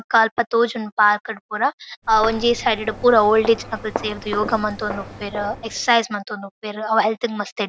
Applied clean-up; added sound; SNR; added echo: none; Walk, footsteps; 12 dB; none.